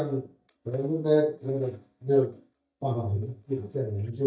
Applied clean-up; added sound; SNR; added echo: neural mask model DeepFilterNet 3.